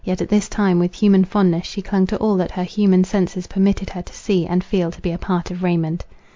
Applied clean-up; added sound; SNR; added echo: none; none; none; none.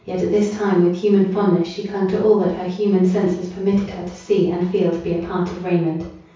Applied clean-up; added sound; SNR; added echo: none; none; none; reverberation time 0.6 s.